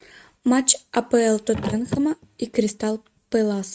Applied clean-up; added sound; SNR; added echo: neural mask model RNNoise.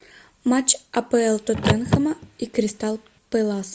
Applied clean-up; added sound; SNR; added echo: none; Car; 4 dB; none.